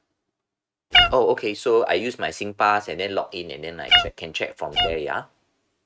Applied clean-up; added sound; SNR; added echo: neural mask model RNNoise.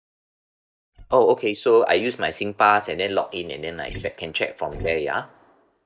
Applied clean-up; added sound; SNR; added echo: neural mask model DeepFilterNet 3.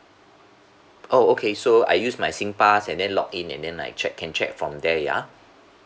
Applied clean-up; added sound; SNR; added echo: none; none; none; none.